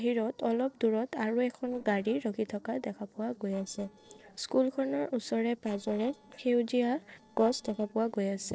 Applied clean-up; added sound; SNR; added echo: neural separator model SepFormer DNS4.